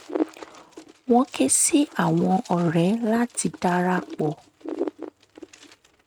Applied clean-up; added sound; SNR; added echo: neural mask model RNNoise.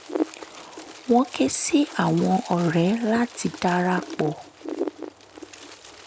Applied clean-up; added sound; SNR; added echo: none; Wind; 11 dB; none.